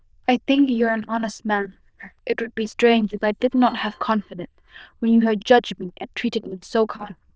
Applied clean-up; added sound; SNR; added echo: neural diffusion model UNIVERSE++.